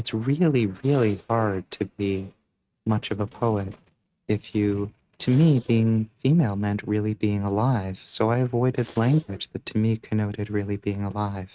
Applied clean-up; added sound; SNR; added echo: neural mask model RNNoise.